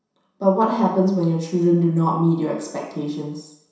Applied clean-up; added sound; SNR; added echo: none; none; none; reverberation time 0.7 s.